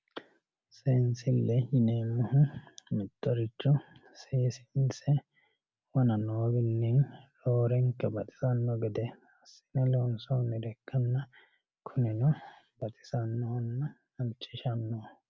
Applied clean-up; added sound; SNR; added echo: none; none; none; none.